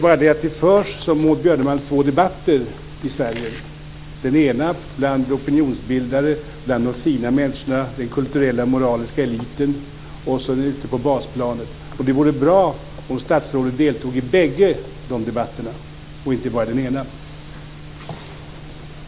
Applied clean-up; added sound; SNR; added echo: none; none; none; none.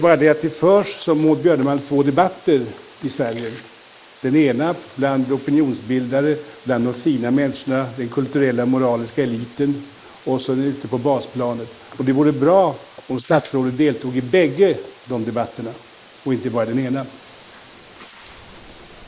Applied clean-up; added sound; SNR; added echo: neural mask model Resemble Enhance denoiser.